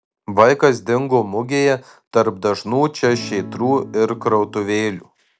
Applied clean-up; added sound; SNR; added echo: none; Acoustic guitar / Strum; 16 dB; none.